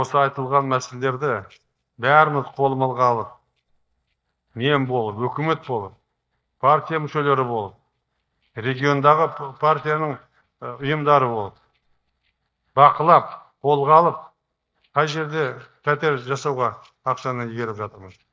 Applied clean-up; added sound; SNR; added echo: neural mask model DeepFilterNet 3.